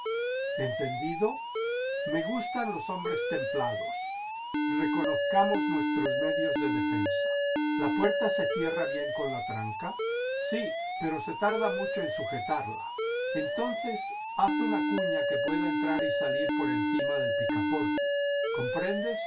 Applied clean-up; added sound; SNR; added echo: none; Alarm; -5 dB; reverberation time 0.2 s.